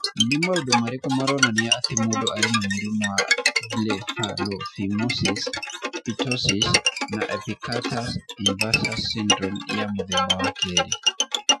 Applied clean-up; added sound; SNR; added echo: classical method Wiener filter.